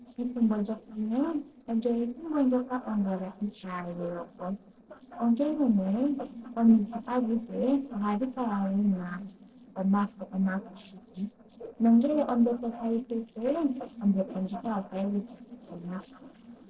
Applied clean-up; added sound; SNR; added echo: neural separator model SepFormer DNS4.